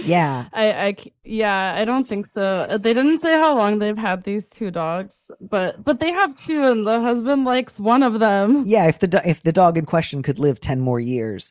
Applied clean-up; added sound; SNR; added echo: neural mask model Resemble Enhance denoiser.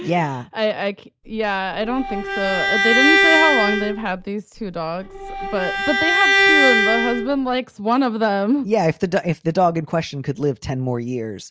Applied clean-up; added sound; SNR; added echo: none; Bowed string instrument; -2 dB; none.